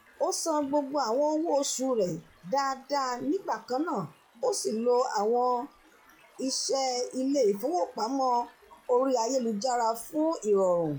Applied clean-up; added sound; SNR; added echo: classical method log-MMSE.